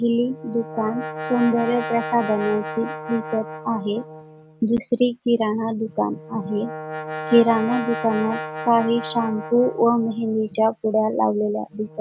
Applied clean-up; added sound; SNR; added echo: none; Brass instrument; 11 dB; none.